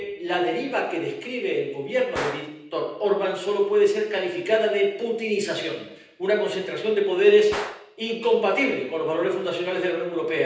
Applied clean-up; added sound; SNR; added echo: none; Gunshot, gunfire; 19 dB; reverberation time 0.9 s.